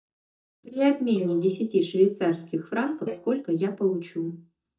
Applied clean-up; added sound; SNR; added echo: neural mask model DeepFilterNet 3.